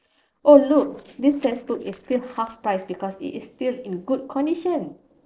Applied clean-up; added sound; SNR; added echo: neural separator model SepFormer DNS4.